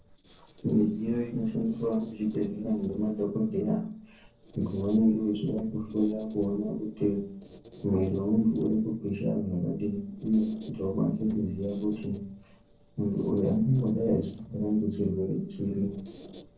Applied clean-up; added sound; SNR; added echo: neural separator model SepFormer DNS4.